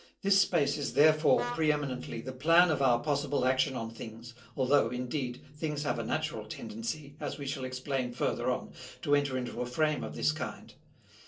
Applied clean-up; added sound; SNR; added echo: neural separator model SepFormer DNS4.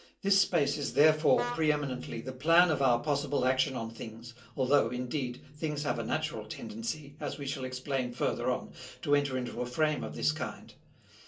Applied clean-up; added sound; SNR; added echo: none; Vehicle horn, car horn, honking; 12 dB; reverberation time 0.2 s.